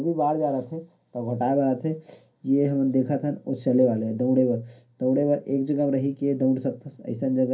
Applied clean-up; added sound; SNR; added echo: none; none; none; reverberation time 0.3 s.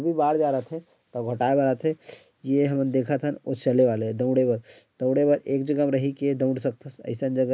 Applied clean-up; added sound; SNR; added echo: none; none; none; none.